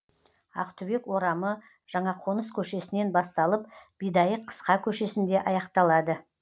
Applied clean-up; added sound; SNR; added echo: none; none; none; none.